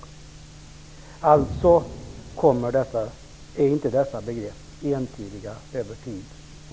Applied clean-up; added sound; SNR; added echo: none; Explosion; 14 dB; none.